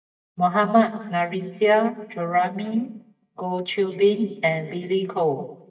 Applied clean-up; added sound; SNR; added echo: neural mask model DeepFilterNet 3.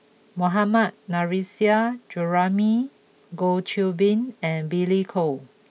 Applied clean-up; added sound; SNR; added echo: none; none; none; none.